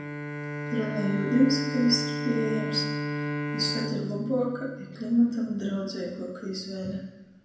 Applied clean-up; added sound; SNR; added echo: none; Bowed string instrument; 5 dB; reverberation time 0.9 s.